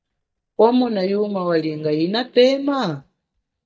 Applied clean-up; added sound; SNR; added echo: neural mask model DeepFilterNet 3.